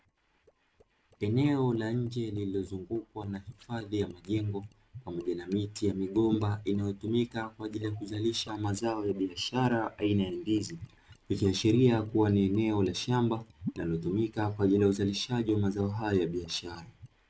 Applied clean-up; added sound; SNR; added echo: neural separator model SepFormer DNS4.